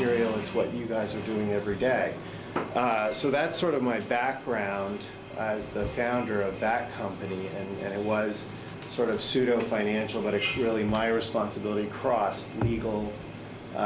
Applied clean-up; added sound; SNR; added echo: none; Drill; 14 dB; none.